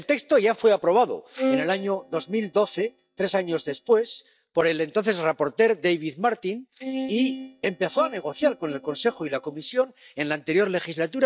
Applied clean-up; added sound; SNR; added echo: neural mask model DeepFilterNet 3.